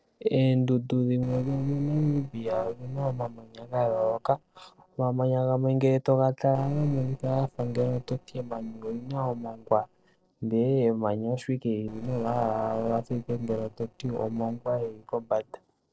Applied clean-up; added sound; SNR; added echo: neural separator model SepFormer DNS4.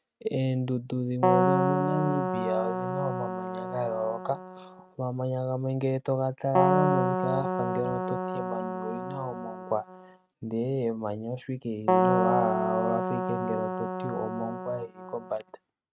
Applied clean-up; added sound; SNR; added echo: neural mask model RNNoise.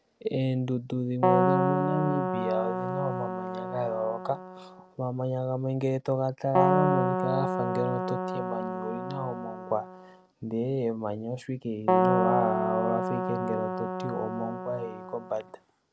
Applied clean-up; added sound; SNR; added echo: none; Keyboard (musical); -3 dB; none.